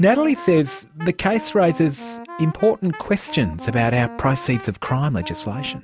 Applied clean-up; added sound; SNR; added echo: none; Wind instrument, woodwind instrument; 16 dB; none.